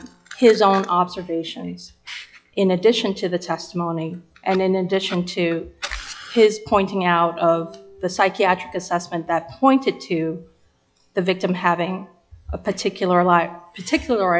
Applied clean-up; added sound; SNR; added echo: classical method log-MMSE.